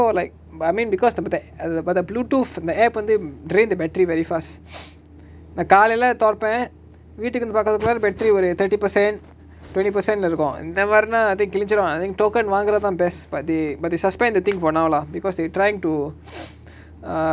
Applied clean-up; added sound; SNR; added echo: none; none; none; none.